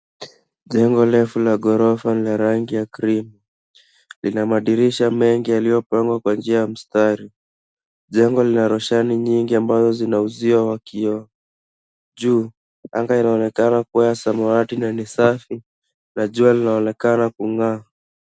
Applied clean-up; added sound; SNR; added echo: none; none; none; none.